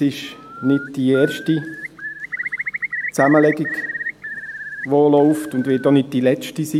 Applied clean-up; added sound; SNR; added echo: none; Bird; 11 dB; none.